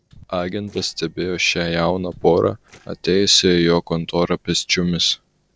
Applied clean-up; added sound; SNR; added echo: neural separator model SepFormer DNS4.